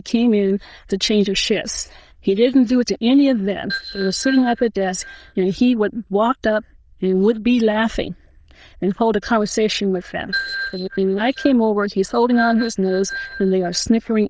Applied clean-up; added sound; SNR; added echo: neural diffusion model UNIVERSE++.